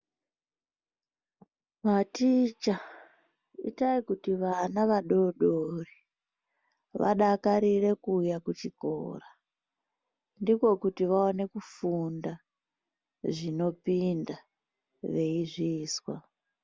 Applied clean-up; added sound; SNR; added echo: none; none; none; none.